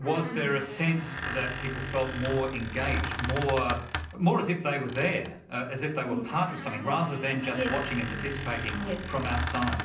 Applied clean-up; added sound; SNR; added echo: none; Squeak; 6 dB; reverberation time 0.6 s.